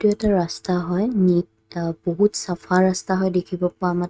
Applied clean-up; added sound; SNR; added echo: neural mask model RNNoise.